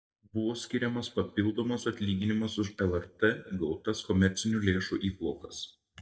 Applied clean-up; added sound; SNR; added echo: neural mask model DeepFilterNet 3.